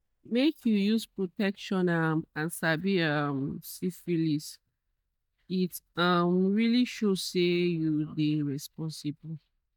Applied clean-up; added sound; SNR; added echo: neural mask model DeepFilterNet 3.